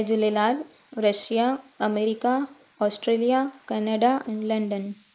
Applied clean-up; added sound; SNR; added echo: neural mask model Resemble Enhance denoiser.